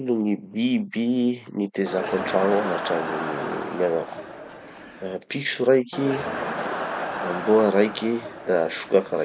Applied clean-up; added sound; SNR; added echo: none; Crowd; 7 dB; none.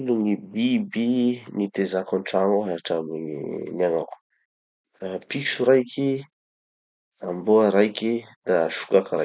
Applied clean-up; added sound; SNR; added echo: none; none; none; none.